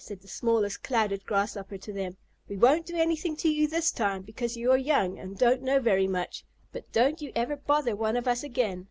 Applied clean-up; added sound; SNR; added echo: none; none; none; none.